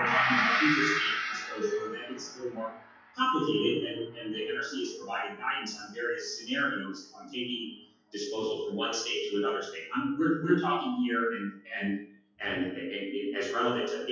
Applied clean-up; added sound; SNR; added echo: classical method WPE with log-MMSE.